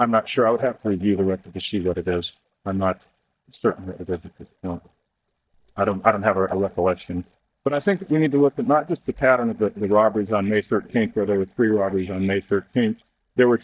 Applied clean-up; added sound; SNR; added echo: neural mask model DeepFilterNet 3.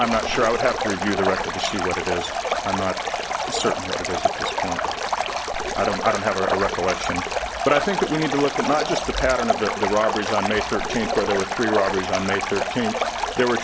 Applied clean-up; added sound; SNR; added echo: none; Stream; 1 dB; none.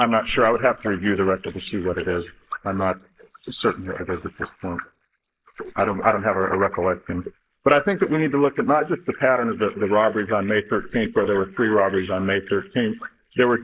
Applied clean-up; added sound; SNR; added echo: neural mask model Resemble Enhance denoiser.